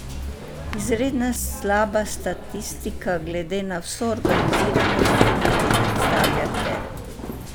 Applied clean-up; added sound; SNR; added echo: none; Run; -3 dB; none.